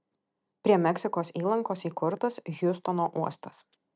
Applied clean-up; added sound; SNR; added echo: none; none; none; none.